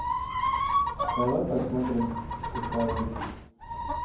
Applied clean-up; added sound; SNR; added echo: none; Chicken, rooster; -1 dB; reverberation time 0.9 s.